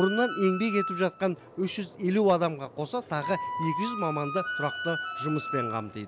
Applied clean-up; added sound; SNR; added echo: none; Wind instrument, woodwind instrument; 7 dB; none.